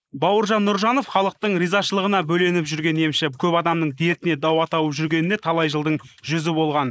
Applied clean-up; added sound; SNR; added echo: neural mask model Resemble Enhance denoiser.